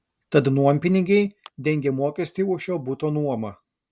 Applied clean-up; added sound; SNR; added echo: none; none; none; none.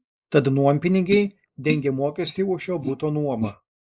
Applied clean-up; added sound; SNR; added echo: neural mask model Resemble Enhance denoiser.